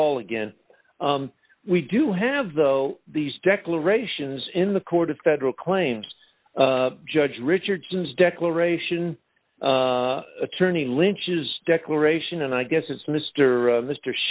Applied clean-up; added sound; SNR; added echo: none; none; none; none.